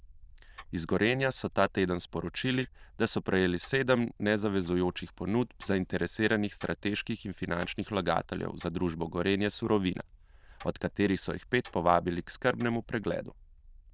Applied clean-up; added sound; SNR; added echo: neural diffusion model UNIVERSE++.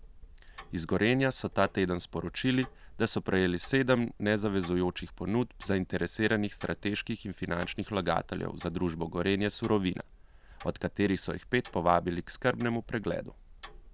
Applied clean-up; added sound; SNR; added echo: none; Tick-tock; 19 dB; none.